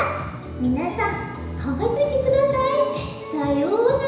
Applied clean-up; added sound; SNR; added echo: none; none; none; reverberation time 1.0 s.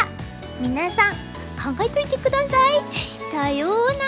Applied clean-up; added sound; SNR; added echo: none; none; none; none.